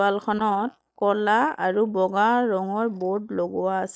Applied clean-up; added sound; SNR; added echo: neural mask model DeepFilterNet 3.